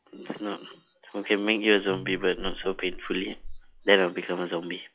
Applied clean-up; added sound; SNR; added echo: classical method log-MMSE.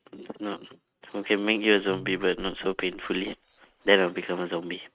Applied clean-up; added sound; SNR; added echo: neural mask model RNNoise.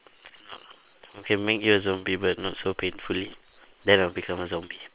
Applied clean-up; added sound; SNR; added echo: neural separator model SepFormer WHAM!.